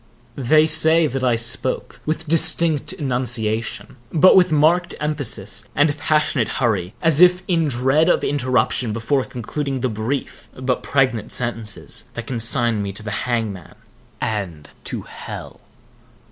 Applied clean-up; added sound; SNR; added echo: none; none; none; none.